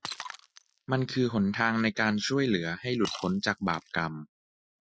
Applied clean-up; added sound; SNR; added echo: classical method Wiener filter.